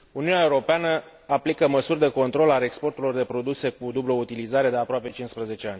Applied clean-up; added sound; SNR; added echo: none; none; none; none.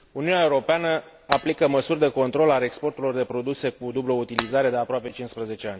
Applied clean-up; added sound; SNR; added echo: none; Shatter; 11 dB; none.